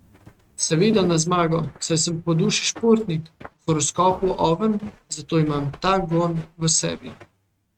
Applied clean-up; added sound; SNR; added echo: neural mask model RNNoise.